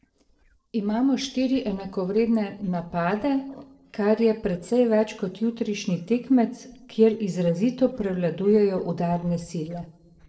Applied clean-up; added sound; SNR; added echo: neural separator model SepFormer DNS4.